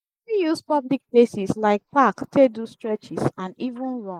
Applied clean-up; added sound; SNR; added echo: neural mask model Resemble Enhance denoiser.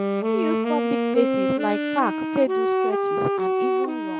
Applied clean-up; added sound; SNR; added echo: none; Wind instrument, woodwind instrument; -4 dB; none.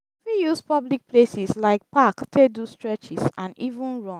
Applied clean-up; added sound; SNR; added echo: none; none; none; none.